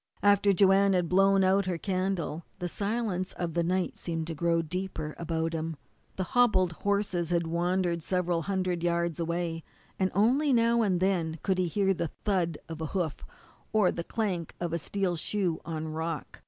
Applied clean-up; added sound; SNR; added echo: none; none; none; none.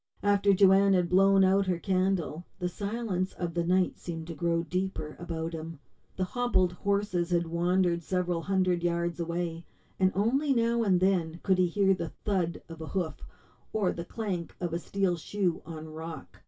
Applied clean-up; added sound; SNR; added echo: none; none; none; reverberation time 0.1 s.